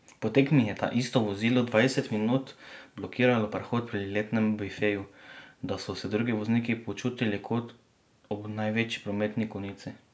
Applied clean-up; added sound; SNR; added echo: none; none; none; none.